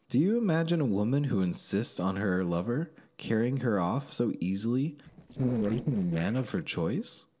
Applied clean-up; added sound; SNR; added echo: neural separator model SepFormer DNS4.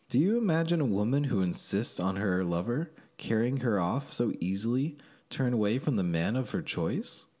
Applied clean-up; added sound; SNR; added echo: none; none; none; none.